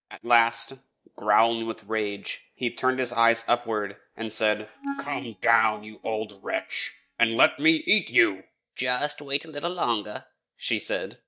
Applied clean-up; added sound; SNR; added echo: neural mask model DeepFilterNet 3.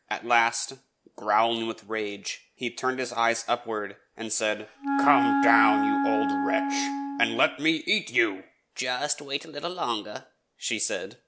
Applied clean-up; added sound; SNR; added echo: none; Wind instrument, woodwind instrument; -1 dB; none.